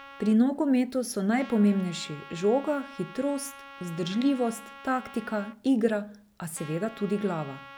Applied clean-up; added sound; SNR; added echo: none; Trumpet; 19 dB; none.